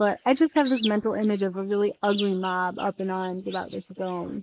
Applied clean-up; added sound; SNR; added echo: neural mask model Resemble Enhance denoiser.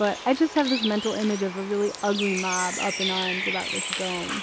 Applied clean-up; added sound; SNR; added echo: none; Bird; 5 dB; none.